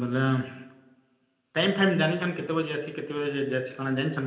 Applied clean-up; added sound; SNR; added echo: none; none; none; reverberation time 0.8 s.